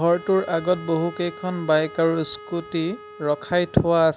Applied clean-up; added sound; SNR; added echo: none; Wind instrument, woodwind instrument; 18 dB; none.